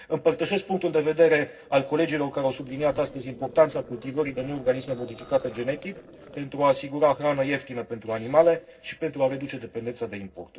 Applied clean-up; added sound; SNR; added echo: neural separator model SepFormer DNS4.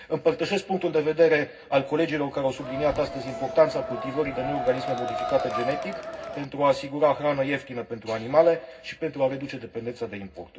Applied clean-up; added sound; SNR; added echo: none; Crowd; 6 dB; reverberation time 0.4 s.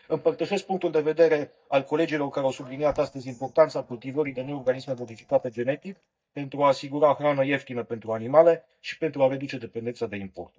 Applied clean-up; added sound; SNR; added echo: neural mask model DeepFilterNet 3.